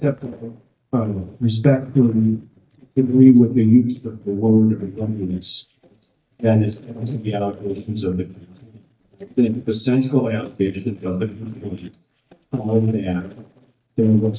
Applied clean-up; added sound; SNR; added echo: neural mask model DeepFilterNet 3.